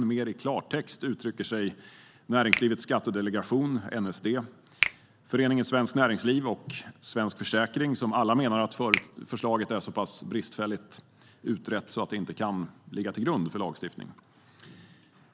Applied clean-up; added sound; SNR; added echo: none; Finger snapping; 7 dB; none.